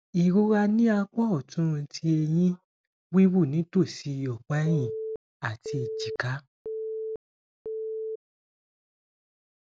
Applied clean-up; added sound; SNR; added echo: none; Telephone; 8 dB; none.